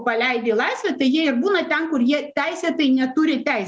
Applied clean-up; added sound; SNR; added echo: none; none; none; none.